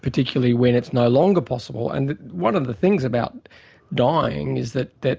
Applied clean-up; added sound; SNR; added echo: none; none; none; none.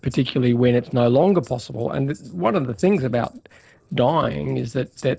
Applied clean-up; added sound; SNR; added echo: neural separator model SepFormer DNS4.